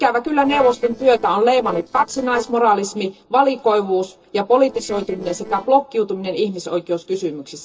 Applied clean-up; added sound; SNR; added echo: neural separator model SepFormer DNS4.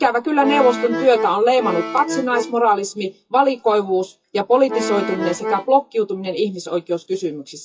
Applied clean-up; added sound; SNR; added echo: classical method WPE with log-MMSE.